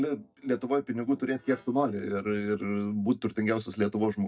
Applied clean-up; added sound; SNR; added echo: neural mask model DeepFilterNet 3.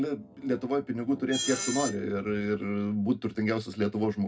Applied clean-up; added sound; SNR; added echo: none; Screech; 11 dB; reverberation time 0.2 s.